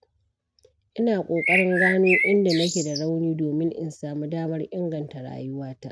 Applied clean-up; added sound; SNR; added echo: neural mask model RNNoise.